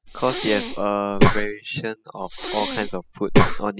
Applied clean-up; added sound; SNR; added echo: classical method spectral subtraction.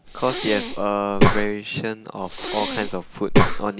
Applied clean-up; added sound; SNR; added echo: none; Breathing; -5 dB; none.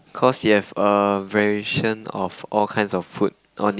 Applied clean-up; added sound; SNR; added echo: none; none; none; none.